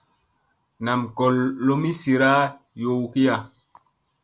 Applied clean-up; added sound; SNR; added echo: none; none; none; none.